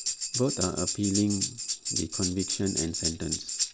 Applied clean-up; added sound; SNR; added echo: none; Tambourine; 1 dB; none.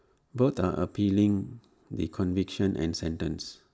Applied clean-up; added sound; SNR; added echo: none; none; none; none.